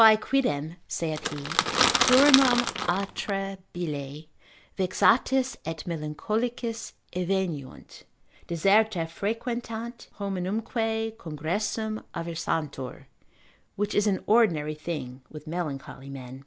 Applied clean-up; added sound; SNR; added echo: none; Crackle / Crushing; -1 dB; none.